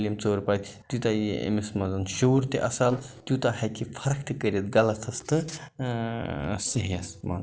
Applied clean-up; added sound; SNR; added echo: neural separator model SepFormer DNS4.